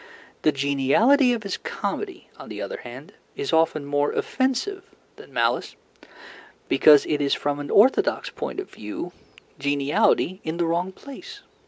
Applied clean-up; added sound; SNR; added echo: none; none; none; none.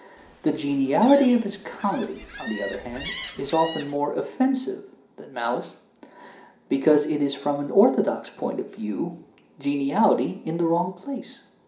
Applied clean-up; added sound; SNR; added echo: none; Gull, seagull; 13 dB; reverberation time 0.5 s.